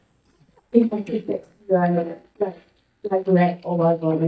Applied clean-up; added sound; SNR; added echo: neural mask model DeepFilterNet 3.